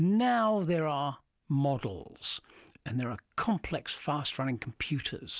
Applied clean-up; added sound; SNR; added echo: none; none; none; none.